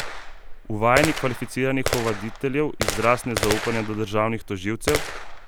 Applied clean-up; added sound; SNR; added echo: none; Gunshot, gunfire; 4 dB; none.